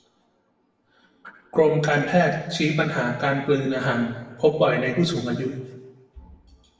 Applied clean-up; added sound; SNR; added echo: none; none; none; reverberation time 1.1 s.